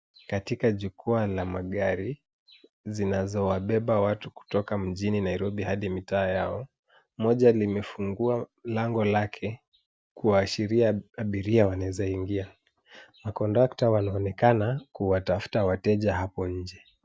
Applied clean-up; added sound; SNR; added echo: none; none; none; none.